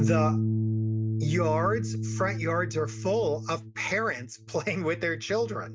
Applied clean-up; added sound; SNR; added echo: neural mask model RNNoise.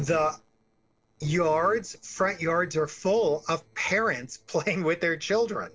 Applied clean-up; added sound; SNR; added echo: neural separator model SepFormer DNS4.